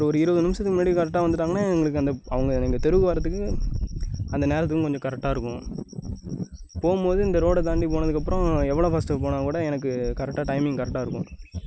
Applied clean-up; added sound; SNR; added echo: none; Wind; 5 dB; none.